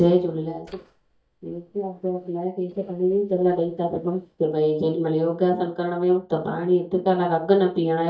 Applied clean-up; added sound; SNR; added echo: neural mask model DeepFilterNet 3.